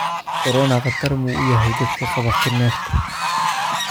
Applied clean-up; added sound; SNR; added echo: none; Fowl; 2 dB; none.